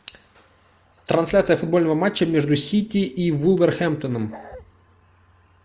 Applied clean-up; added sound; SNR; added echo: none; Bark; 18 dB; none.